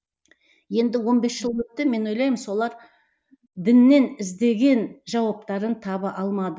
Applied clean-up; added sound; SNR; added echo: none; none; none; none.